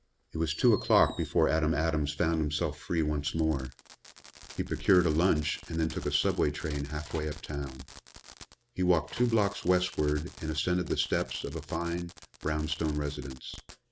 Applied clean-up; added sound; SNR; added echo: none; Telephone + Fireworks; 19 dB; none.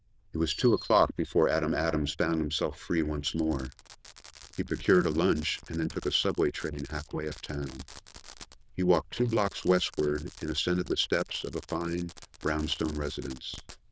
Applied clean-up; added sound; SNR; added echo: neural diffusion model UNIVERSE++.